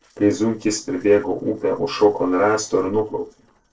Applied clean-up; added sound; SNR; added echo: neural separator model SepFormer DNS4.